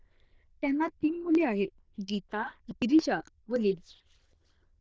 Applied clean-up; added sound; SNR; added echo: neural diffusion model UNIVERSE++.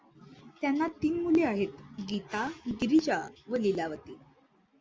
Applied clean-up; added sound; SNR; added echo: none; none; none; none.